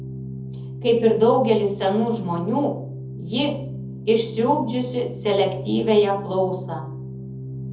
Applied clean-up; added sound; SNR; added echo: none; Organ; 10 dB; reverberation time 0.7 s.